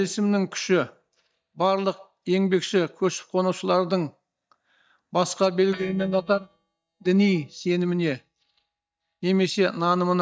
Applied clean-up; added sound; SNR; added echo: neural mask model DeepFilterNet 3.